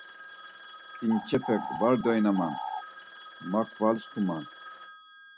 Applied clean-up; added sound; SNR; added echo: none; Telephone + Bird; 11 dB; none.